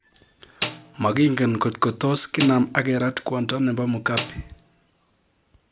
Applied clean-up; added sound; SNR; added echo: none; Snare drum; 12 dB; none.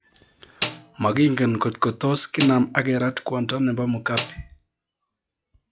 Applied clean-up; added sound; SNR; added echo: classical method log-MMSE.